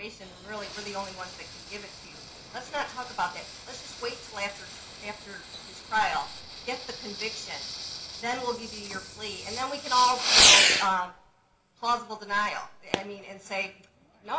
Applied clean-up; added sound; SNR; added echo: none; Fireworks; -3 dB; reverberation time 0.5 s.